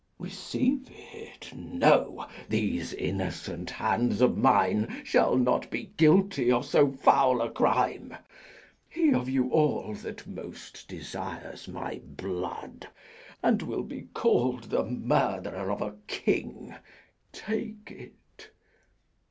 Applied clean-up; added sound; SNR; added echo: none; none; none; none.